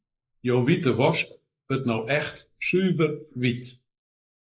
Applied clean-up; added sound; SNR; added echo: neural mask model Resemble Enhance denoiser.